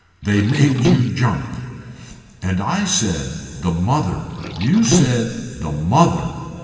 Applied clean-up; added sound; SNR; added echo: none; Liquid; 1 dB; reverberation time 2.5 s.